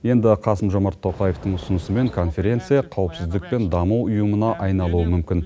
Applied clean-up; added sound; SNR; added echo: none; none; none; none.